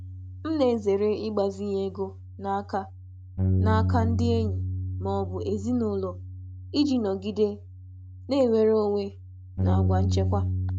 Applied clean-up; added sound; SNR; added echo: none; Bass guitar; 2 dB; none.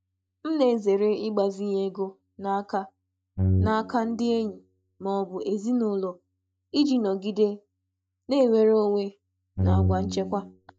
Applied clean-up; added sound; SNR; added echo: neural mask model DeepFilterNet 3.